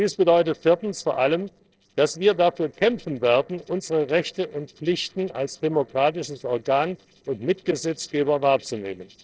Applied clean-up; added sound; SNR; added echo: neural separator model SepFormer DNS4.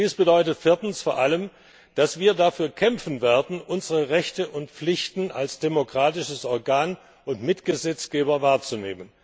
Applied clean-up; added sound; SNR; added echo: none; none; none; none.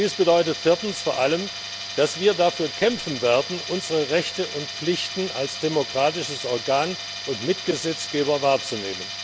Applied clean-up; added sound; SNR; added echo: none; Tools; 9 dB; none.